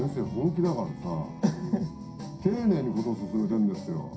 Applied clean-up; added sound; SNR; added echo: none; Bowed string instrument; 19 dB; reverberation time 0.3 s.